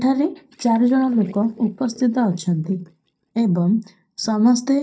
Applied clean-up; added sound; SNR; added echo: neural mask model DeepFilterNet 3.